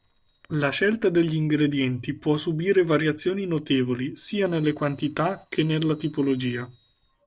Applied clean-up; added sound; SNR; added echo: neural separator model SepFormer DNS4.